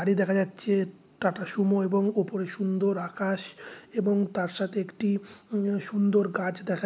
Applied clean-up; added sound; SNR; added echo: none; none; none; none.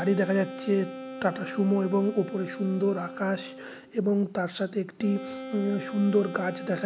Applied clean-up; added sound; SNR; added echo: none; Wind instrument, woodwind instrument; 12 dB; none.